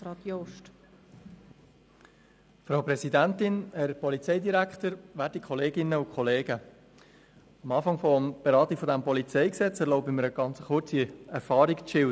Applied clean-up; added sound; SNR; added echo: none; none; none; none.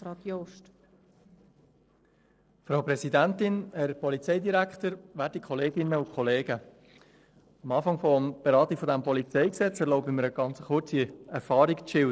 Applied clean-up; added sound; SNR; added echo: neural separator model SepFormer DNS4.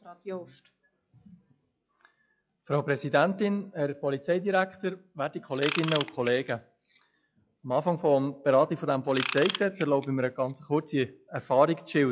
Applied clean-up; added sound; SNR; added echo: classical method log-MMSE.